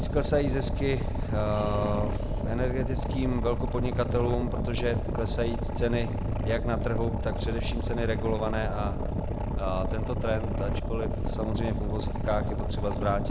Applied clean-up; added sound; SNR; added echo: none; Boat, Water vehicle; -2 dB; none.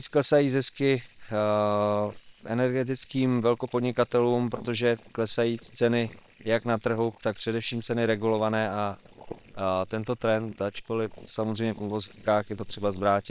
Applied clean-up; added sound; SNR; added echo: neural separator model SepFormer WHAM!.